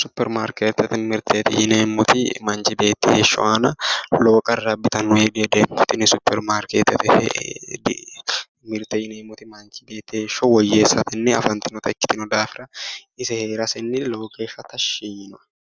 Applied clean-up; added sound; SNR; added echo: none; none; none; none.